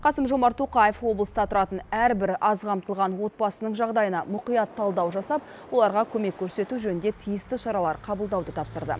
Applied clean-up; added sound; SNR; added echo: none; none; none; none.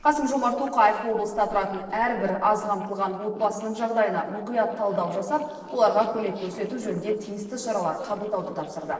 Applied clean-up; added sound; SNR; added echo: neural separator model SepFormer DNS4.